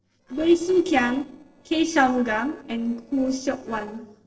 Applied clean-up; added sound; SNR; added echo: neural separator model SepFormer DNS4.